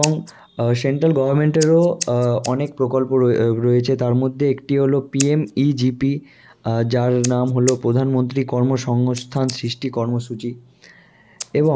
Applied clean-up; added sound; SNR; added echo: none; Scissors; 17 dB; none.